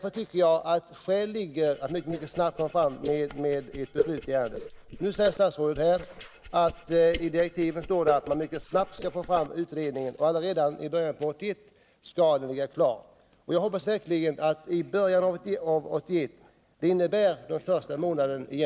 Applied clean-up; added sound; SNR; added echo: neural mask model Resemble Enhance denoiser.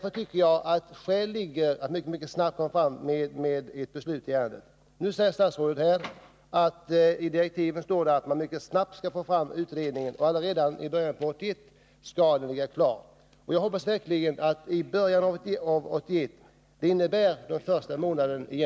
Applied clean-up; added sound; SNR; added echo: none; none; none; none.